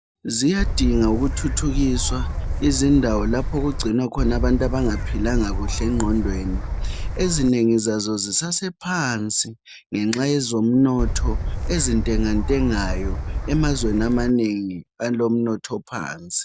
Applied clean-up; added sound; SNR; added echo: none; Gull, seagull / Wind; 1 dB; none.